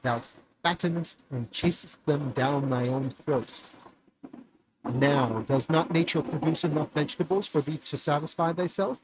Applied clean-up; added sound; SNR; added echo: neural mask model RNNoise.